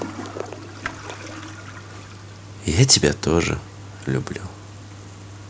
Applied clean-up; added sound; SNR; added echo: none; Toilet flush; 12 dB; none.